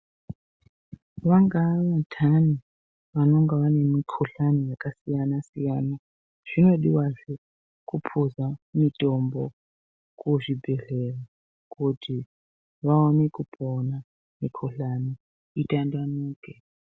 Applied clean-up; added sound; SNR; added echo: none; none; none; none.